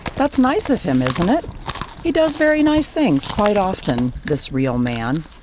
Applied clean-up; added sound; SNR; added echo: none; Chewing, mastication + Chewing, mastication; 12 dB; none.